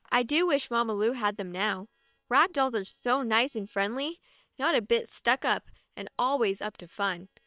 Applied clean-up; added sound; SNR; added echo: neural separator model SepFormer WHAM!.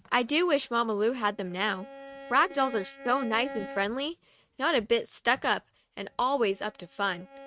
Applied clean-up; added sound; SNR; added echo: neural mask model RNNoise.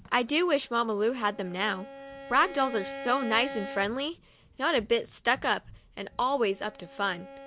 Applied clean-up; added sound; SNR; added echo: none; Bowed string instrument; 15 dB; none.